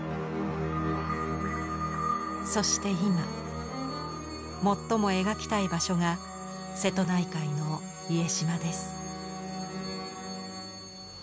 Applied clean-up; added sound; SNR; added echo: none; none; none; none.